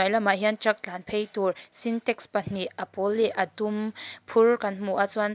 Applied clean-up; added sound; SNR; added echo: none; none; none; none.